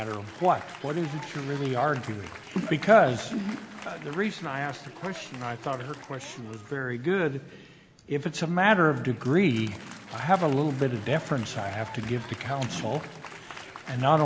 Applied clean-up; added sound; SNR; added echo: none; Applause; 17 dB; none.